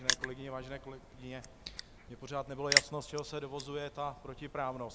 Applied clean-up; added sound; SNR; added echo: none; Crushing; -2 dB; none.